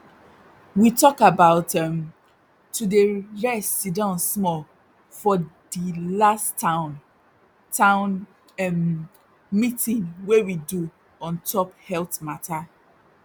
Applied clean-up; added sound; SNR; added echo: none; none; none; none.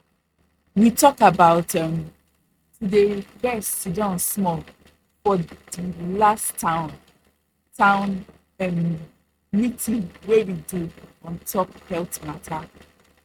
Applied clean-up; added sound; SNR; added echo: neural mask model RNNoise.